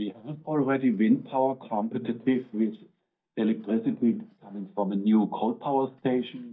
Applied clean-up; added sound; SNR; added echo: neural mask model DeepFilterNet 3.